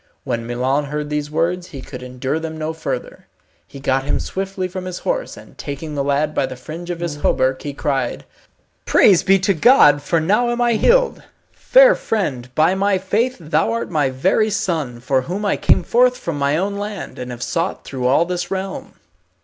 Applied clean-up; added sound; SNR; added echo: none; Brass instrument; 15 dB; none.